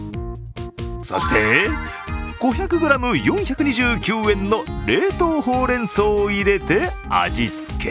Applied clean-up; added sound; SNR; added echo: none; none; none; none.